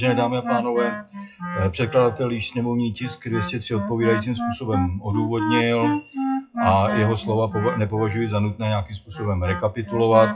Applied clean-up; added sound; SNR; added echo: classical method WPE with log-MMSE.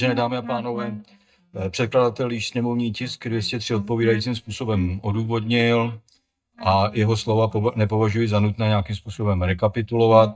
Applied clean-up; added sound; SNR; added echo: neural mask model DeepFilterNet 3.